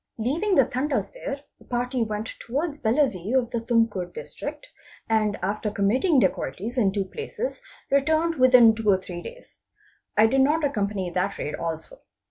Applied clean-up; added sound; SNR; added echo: none; none; none; none.